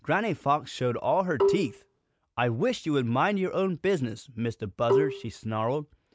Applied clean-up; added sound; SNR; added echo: none; Marimba, xylophone; 0 dB; none.